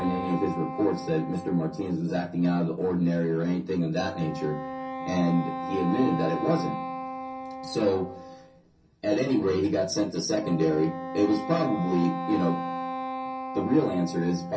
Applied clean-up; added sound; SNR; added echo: none; Wind instrument, woodwind instrument; 9 dB; reverberation time 0.3 s.